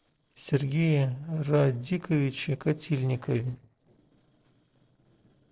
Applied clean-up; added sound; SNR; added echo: neural separator model SepFormer DNS4.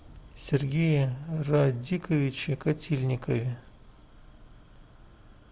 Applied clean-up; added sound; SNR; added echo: none; none; none; none.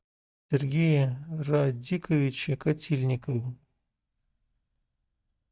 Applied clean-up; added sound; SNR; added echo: neural mask model DeepFilterNet 3.